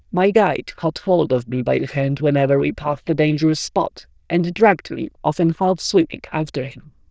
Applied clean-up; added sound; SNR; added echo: neural diffusion model UNIVERSE++.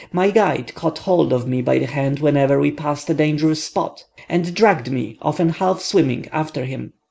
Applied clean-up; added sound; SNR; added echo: none; none; none; none.